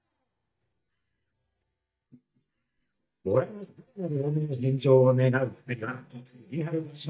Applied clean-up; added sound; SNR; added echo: neural mask model DeepFilterNet 3.